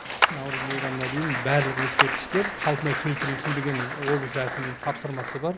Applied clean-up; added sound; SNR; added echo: none; Applause + Clapping; 0 dB; none.